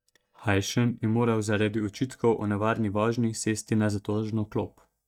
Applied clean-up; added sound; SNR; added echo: neural mask model DeepFilterNet 3.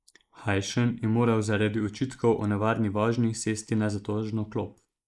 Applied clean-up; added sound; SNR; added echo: neural mask model Resemble Enhance denoiser.